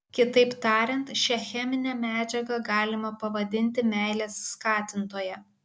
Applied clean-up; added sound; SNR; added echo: none; none; none; none.